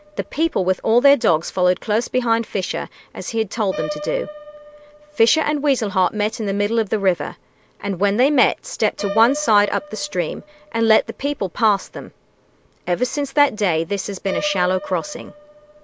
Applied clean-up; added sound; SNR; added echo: none; Piano; 16 dB; none.